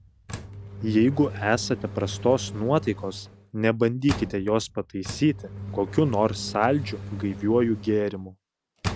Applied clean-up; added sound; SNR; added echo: none; Engine; 11 dB; none.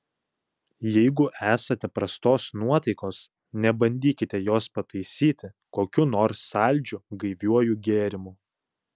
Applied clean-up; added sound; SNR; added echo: none; none; none; none.